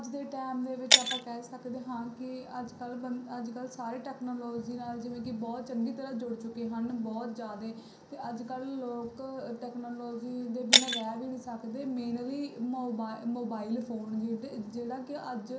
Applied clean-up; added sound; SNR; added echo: none; Shatter; -4 dB; reverberation time 0.6 s.